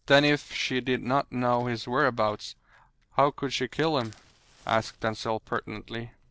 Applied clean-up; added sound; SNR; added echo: neural separator model SepFormer DNS4.